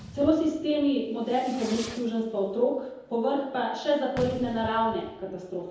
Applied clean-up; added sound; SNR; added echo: none; Fireworks; 16 dB; reverberation time 1.0 s.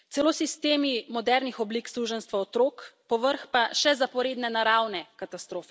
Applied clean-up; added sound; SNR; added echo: none; none; none; none.